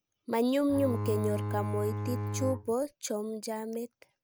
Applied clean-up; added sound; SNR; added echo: none; Bowed string instrument; 2 dB; none.